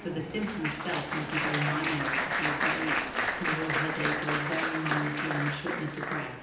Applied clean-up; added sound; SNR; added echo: none; Applause; -2 dB; reverberation time 0.9 s.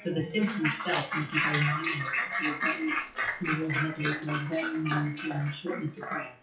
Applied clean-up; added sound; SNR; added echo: classical method WPE with log-MMSE.